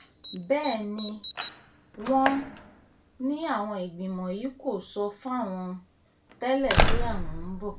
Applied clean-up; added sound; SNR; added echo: none; Slam; 1 dB; reverberation time 0.2 s.